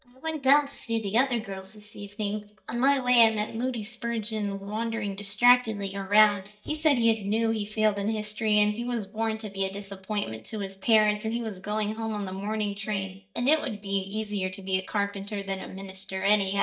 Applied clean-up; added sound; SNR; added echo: neural mask model DeepFilterNet 3.